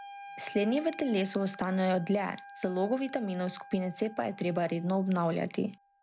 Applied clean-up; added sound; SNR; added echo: none; Wind instrument, woodwind instrument; 18 dB; none.